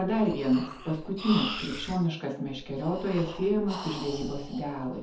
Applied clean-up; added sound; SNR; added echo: none; Breathing; 11 dB; reverberation time 0.5 s.